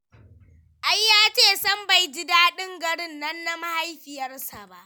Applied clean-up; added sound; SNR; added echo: none; none; none; none.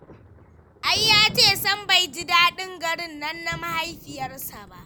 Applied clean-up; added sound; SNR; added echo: none; Thunder; 17 dB; none.